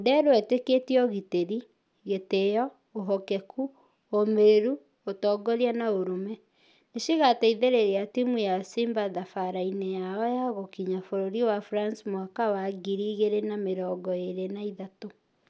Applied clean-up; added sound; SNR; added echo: none; none; none; none.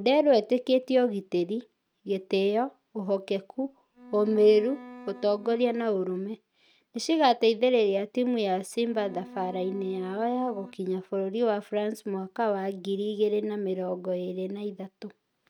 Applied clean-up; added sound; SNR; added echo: neural mask model RNNoise.